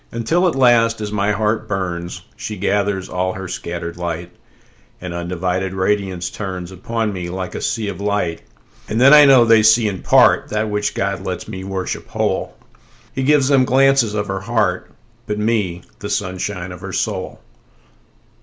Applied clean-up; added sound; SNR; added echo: none; none; none; none.